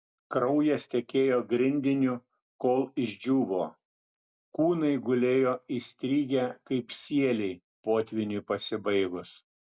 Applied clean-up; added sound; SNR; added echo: none; none; none; none.